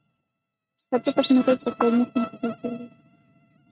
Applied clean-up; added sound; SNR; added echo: neural mask model RNNoise.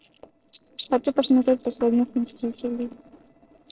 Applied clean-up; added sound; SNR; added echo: neural separator model SepFormer DNS4.